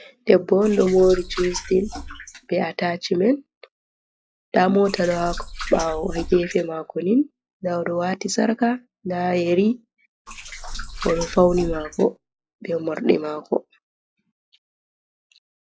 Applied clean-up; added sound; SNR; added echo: classical method log-MMSE.